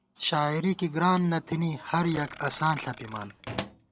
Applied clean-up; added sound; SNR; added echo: none; Burping, eructation + Drawer open or close; 16 dB; none.